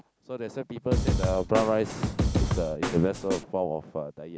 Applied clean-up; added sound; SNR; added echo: none; Snare drum / Drum kit; -2 dB; none.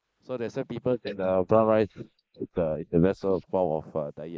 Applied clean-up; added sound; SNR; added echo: neural mask model Resemble Enhance denoiser.